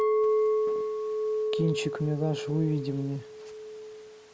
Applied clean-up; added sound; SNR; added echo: none; Chink, clink; -3 dB; none.